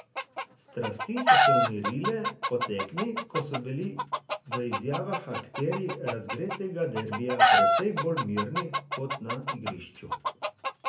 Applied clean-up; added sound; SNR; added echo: none; Chicken, rooster; -5 dB; reverberation time 0.3 s.